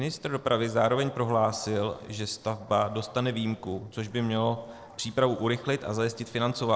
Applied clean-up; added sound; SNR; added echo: neural separator model SepFormer DNS4.